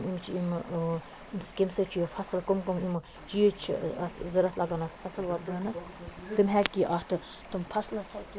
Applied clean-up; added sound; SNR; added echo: none; Stream; 19 dB; none.